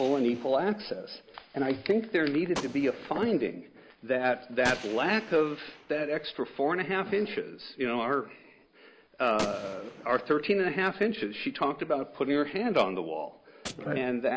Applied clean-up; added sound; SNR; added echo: none; Gunshot, gunfire; 17 dB; none.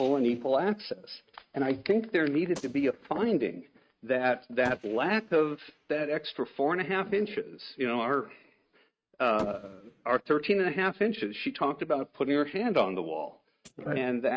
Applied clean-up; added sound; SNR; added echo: neural mask model RNNoise.